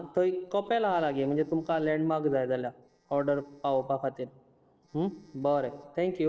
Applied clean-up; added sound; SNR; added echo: neural separator model SepFormer DNS4.